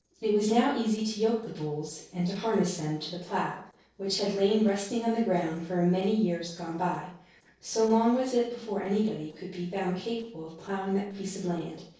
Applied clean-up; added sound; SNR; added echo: neural separator model SepFormer DNS4.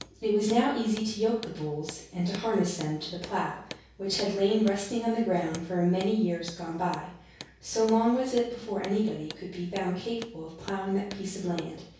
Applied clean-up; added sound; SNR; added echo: none; Hammer; 19 dB; reverberation time 0.6 s.